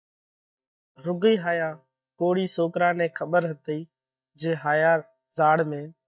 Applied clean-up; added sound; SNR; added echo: neural mask model DeepFilterNet 3.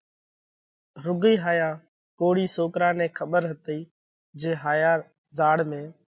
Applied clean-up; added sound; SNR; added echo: none; none; none; none.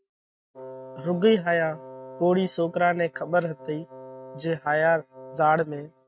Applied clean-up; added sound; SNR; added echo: neural mask model RNNoise.